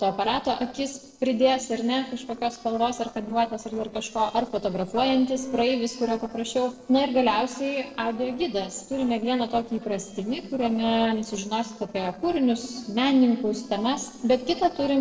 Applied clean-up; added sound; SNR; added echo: neural separator model SepFormer DNS4.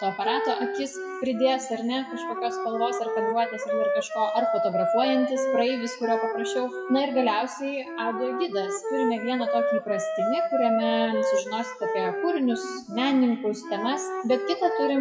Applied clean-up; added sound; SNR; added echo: classical method WPE with log-MMSE.